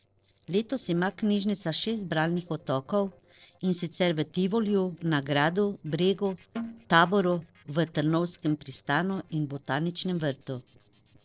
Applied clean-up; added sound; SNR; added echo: neural separator model SepFormer DNS4.